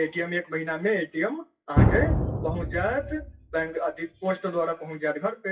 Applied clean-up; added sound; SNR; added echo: classical method WPE with log-MMSE.